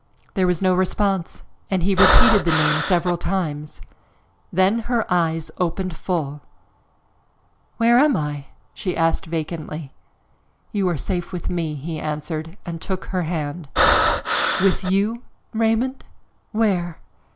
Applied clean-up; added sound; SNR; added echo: none; Breathing; -2 dB; none.